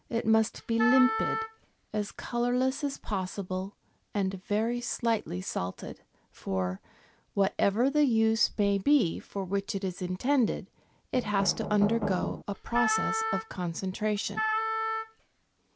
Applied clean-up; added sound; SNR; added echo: none; Wind instrument, woodwind instrument + Knock; 4 dB; none.